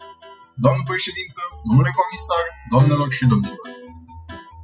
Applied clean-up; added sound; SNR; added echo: classical method spectral subtraction.